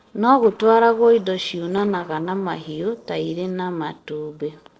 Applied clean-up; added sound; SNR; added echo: neural separator model SepFormer DNS4.